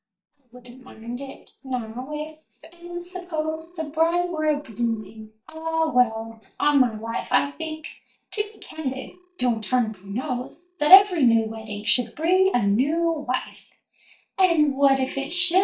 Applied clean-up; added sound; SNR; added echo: neural mask model DeepFilterNet 3.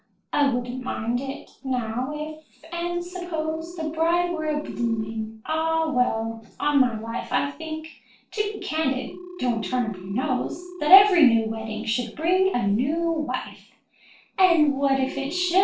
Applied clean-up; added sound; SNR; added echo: neural separator model SepFormer DNS4.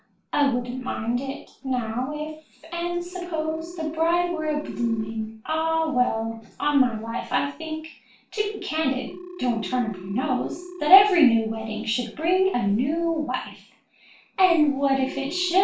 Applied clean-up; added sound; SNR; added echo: none; Telephone; 18 dB; reverberation time 0.3 s.